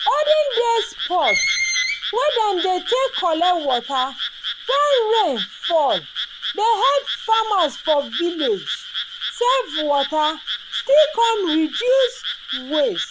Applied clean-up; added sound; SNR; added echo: none; Frog + Screech; 7 dB; none.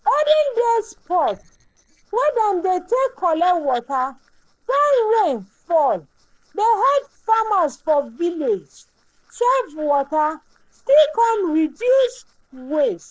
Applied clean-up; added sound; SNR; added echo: neural separator model SepFormer DNS4.